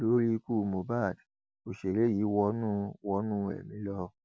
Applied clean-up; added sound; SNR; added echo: none; none; none; none.